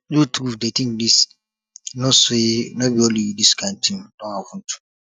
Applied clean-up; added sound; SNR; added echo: neural mask model DeepFilterNet 3.